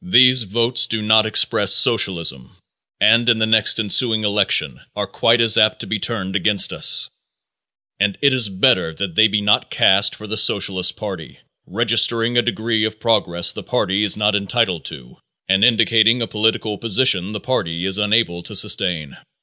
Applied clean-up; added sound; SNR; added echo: none; none; none; none.